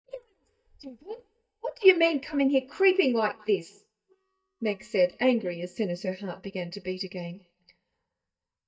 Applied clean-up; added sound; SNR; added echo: neural mask model DeepFilterNet 3.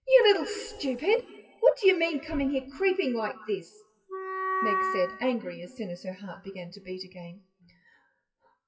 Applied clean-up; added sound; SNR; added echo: classical method WPE with log-MMSE.